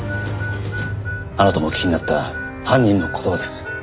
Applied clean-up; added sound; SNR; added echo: none; Harmonica; 11 dB; none.